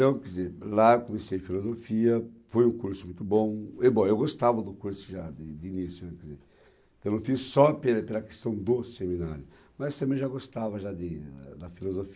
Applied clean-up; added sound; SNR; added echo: none; none; none; none.